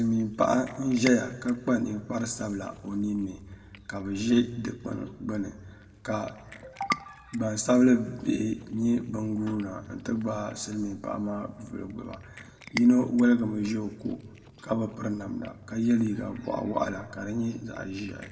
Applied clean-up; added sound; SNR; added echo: none; Cat; 19 dB; reverberation time 1.0 s.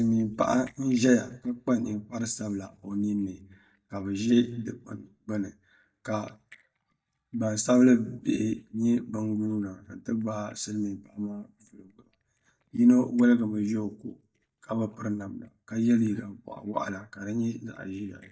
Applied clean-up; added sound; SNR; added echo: neural mask model DeepFilterNet 3.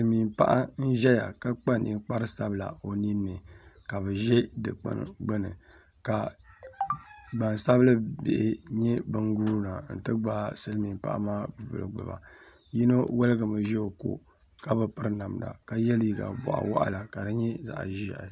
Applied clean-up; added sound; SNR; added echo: none; none; none; none.